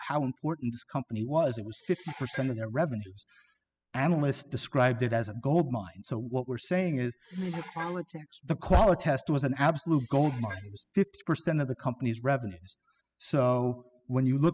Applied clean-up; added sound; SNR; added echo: classical method spectral subtraction.